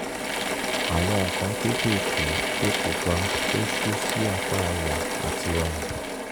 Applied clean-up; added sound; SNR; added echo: none; Drill / Mechanisms; -2 dB; none.